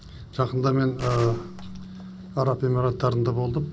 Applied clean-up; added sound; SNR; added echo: none; Gunshot, gunfire; 16 dB; none.